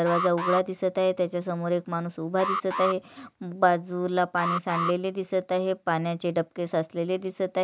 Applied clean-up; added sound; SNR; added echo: none; Alarm; 7 dB; none.